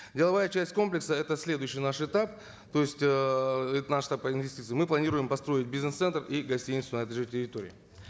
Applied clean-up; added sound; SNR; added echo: none; none; none; none.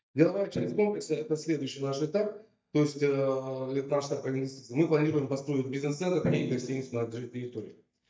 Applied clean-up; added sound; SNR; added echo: neural mask model DeepFilterNet 3.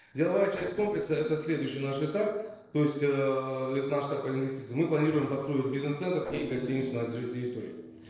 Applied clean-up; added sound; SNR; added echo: neural separator model SepFormer DNS4.